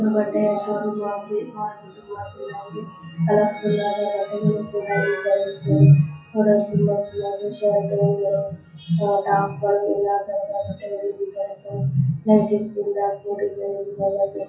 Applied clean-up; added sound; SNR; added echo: classical method WPE with log-MMSE.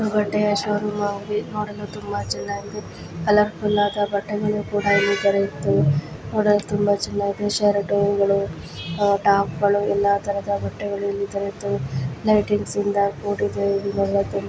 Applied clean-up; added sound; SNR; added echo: none; none; none; none.